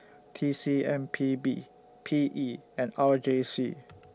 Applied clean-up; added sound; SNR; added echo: none; none; none; none.